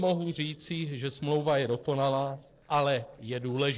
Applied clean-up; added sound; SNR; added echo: neural separator model SepFormer DNS4.